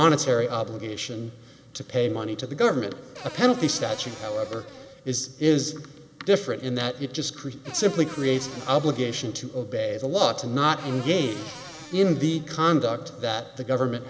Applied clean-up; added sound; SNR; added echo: none; Cupboard open or close / Door; 17 dB; none.